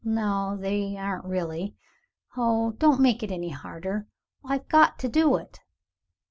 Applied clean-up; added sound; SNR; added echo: none; none; none; none.